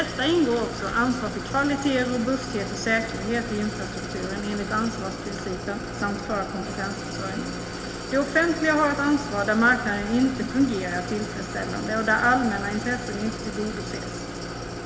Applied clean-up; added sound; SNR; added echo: none; Idling; 7 dB; reverberation time 1.7 s.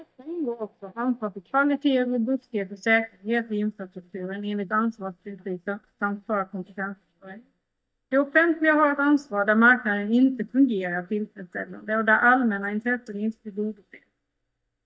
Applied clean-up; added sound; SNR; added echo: neural mask model DeepFilterNet 3.